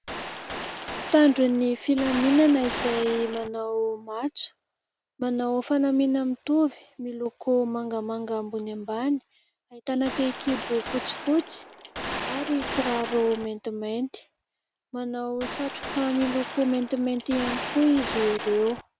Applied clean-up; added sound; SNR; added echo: none; Gunshot, gunfire; 8 dB; none.